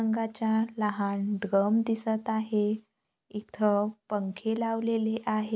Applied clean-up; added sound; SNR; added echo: none; none; none; none.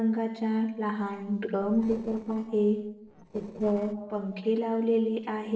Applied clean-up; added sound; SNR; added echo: neural separator model SepFormer DNS4.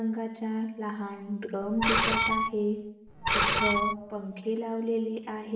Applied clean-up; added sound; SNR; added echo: none; Screech; -5 dB; reverberation time 0.8 s.